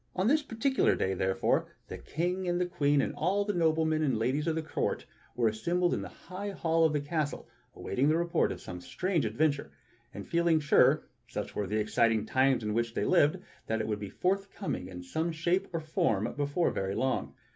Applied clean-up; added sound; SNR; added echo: none; none; none; none.